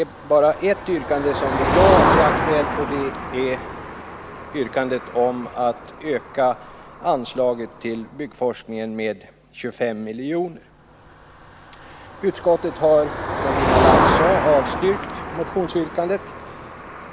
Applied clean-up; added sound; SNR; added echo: none; Motor vehicle (road); 2 dB; none.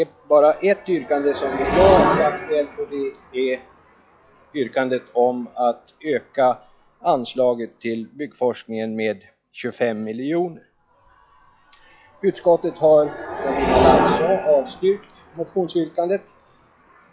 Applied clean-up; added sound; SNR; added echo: classical method log-MMSE.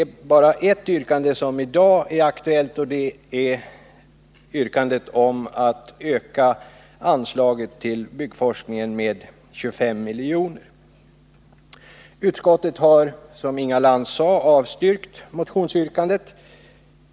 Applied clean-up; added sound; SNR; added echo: none; none; none; none.